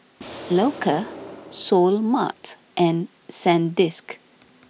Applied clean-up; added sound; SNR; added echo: none; Explosion; 16 dB; none.